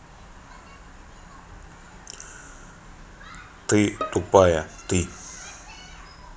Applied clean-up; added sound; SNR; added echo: none; Bowed string instrument; 12 dB; none.